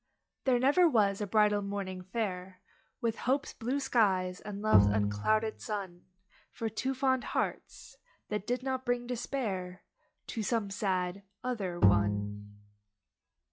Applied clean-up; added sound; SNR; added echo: classical method log-MMSE.